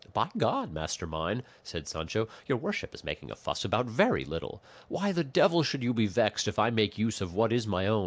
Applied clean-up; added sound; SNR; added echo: none; none; none; none.